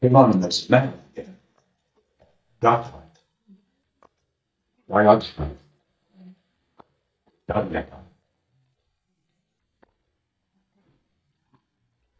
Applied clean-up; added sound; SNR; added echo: neural mask model DeepFilterNet 3.